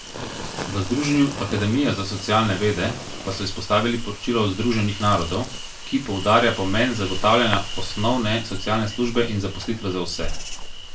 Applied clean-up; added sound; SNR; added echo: none; Insect; 7 dB; reverberation time 0.3 s.